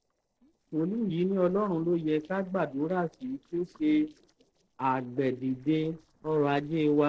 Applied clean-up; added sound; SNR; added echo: neural separator model SepFormer DNS4.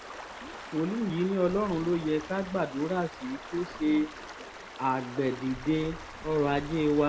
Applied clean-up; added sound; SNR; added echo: none; Stream; 13 dB; none.